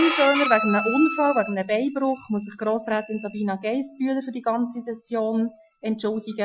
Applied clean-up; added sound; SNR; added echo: classical method Wiener filter.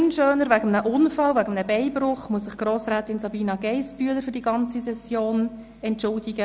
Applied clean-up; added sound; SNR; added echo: none; none; none; none.